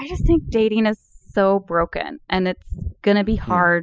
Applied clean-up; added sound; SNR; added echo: classical method spectral subtraction.